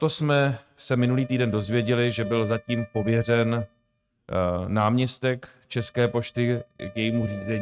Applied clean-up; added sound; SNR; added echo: neural mask model RNNoise.